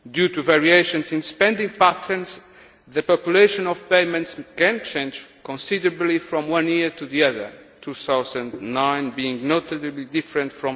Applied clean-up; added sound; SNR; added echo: none; none; none; none.